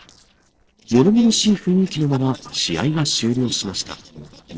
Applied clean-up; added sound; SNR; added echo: neural separator model SepFormer DNS4.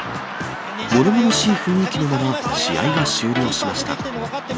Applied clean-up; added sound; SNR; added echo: none; none; none; none.